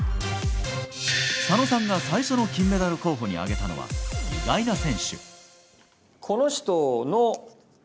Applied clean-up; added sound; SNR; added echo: none; none; none; none.